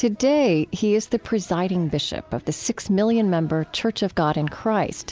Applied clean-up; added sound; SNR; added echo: none; none; none; none.